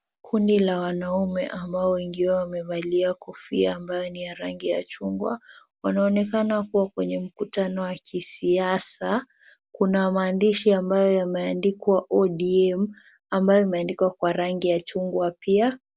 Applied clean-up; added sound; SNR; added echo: none; none; none; none.